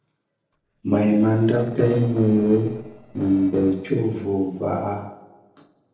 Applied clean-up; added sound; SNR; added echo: neural separator model SepFormer DNS4.